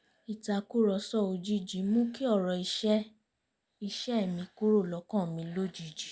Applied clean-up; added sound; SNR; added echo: none; none; none; none.